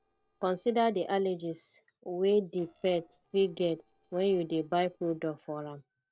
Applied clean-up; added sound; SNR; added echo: neural separator model SepFormer DNS4.